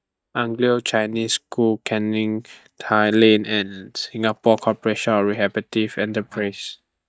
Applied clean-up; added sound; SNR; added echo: neural mask model DeepFilterNet 3.